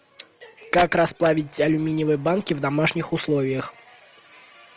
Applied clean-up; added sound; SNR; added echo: none; none; none; none.